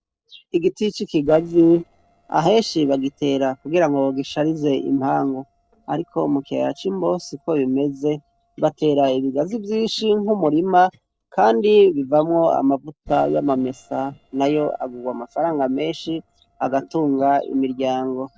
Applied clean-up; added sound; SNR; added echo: neural separator model SepFormer DNS4.